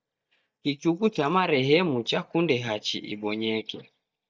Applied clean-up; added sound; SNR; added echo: neural mask model DeepFilterNet 3.